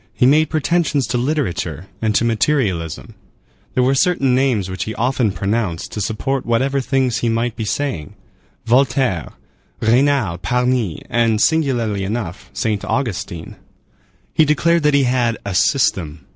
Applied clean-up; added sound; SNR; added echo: none; none; none; none.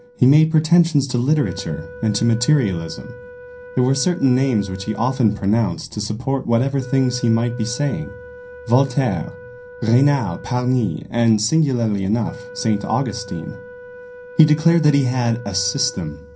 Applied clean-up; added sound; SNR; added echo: none; Wind instrument, woodwind instrument; 19 dB; reverberation time 0.3 s.